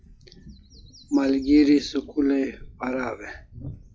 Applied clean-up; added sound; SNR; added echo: classical method log-MMSE.